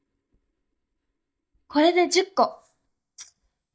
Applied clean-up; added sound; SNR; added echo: neural mask model DeepFilterNet 3.